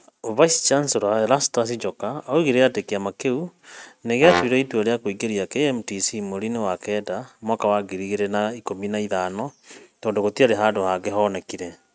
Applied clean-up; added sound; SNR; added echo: neural mask model RNNoise.